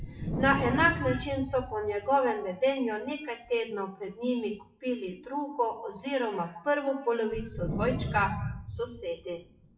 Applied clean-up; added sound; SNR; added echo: classical method WPE with log-MMSE.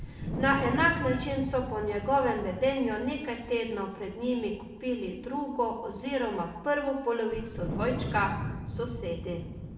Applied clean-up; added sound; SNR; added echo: none; Wind; 8 dB; reverberation time 0.9 s.